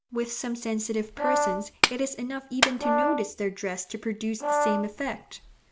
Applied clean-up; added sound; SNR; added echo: none; Brass instrument + Clapping; -1 dB; none.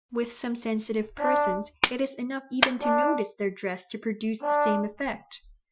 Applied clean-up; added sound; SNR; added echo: classical method Wiener filter.